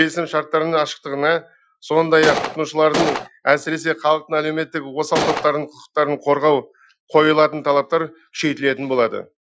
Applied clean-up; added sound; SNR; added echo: classical method Wiener filter.